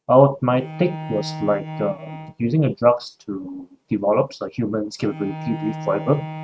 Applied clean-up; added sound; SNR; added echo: neural mask model RNNoise.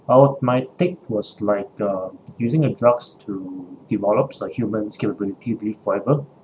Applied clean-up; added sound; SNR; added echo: none; none; none; none.